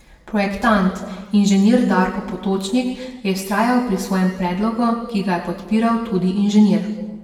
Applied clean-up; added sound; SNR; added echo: none; none; none; reverberation time 1.1 s.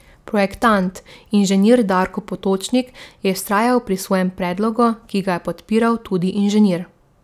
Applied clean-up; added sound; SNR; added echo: none; none; none; none.